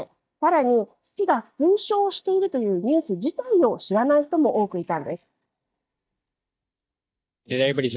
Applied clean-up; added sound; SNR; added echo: neural mask model DeepFilterNet 3.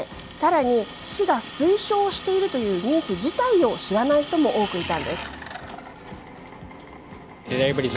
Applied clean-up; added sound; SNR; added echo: none; Drill; 15 dB; none.